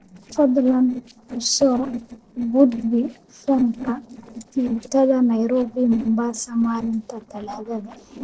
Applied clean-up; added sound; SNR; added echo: neural separator model SepFormer DNS4.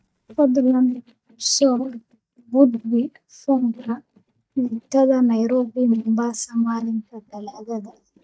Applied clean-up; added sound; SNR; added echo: neural mask model DeepFilterNet 3.